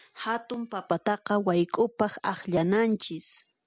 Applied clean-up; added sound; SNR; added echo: none; none; none; none.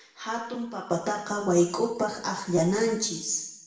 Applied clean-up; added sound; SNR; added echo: none; none; none; reverberation time 0.8 s.